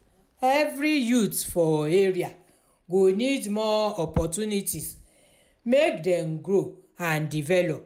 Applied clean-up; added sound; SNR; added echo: none; none; none; none.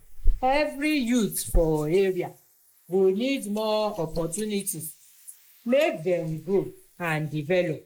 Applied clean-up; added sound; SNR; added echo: neural mask model Resemble Enhance denoiser.